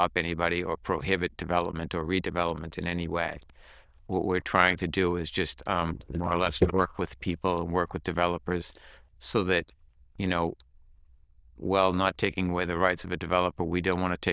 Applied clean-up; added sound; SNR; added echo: neural diffusion model UNIVERSE++.